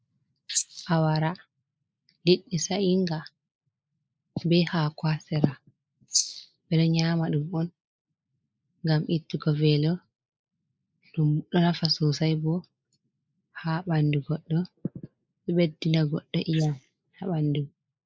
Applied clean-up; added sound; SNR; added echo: neural mask model Resemble Enhance denoiser.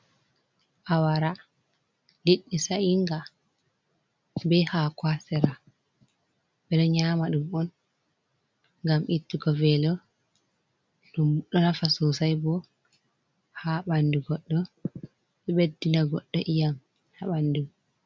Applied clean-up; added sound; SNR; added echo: none; none; none; none.